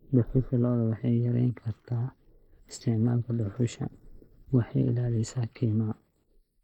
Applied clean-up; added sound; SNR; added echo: neural mask model Resemble Enhance denoiser.